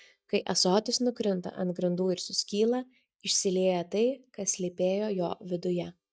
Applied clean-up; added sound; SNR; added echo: neural mask model DeepFilterNet 3.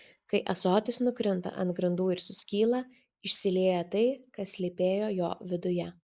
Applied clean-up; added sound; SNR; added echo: neural mask model Resemble Enhance denoiser.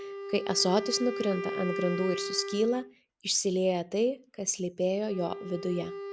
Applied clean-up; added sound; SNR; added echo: none; Wind instrument, woodwind instrument; 8 dB; none.